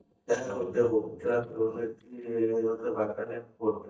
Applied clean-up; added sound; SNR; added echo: neural mask model DeepFilterNet 3.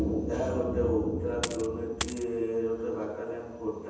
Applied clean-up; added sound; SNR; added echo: none; Coin (dropping); 7 dB; reverberation time 1.1 s.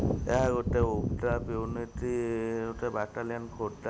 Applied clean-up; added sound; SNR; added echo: none; none; none; none.